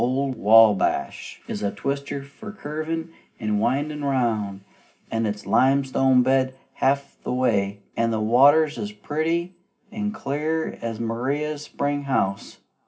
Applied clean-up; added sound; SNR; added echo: none; none; none; reverberation time 0.4 s.